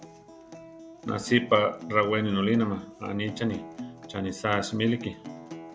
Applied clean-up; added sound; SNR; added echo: none; Acoustic guitar; 16 dB; none.